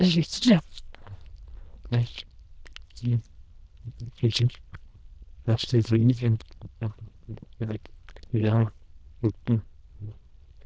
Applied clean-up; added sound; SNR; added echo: neural diffusion model UNIVERSE++.